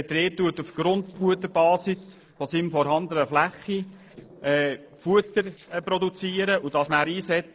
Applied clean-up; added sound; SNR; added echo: neural separator model SepFormer DNS4.